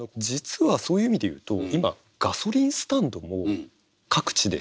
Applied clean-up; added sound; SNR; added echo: none; none; none; none.